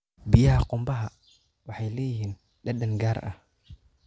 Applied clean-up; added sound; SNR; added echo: none; none; none; none.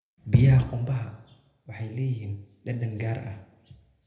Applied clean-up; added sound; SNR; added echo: none; none; none; reverberation time 0.7 s.